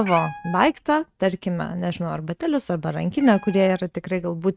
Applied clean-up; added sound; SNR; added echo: neural mask model RNNoise.